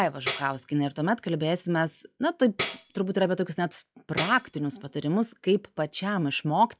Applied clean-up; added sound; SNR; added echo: classical method log-MMSE.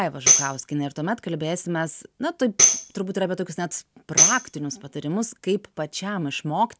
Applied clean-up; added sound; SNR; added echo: none; Tambourine; -3 dB; none.